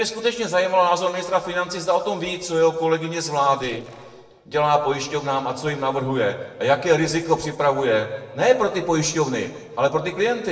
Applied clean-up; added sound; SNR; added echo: neural separator model SepFormer DNS4.